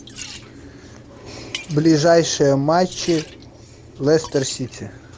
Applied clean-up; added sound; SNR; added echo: none; Liquid; 19 dB; none.